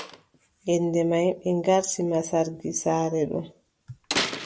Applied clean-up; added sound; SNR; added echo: none; Slam; 11 dB; none.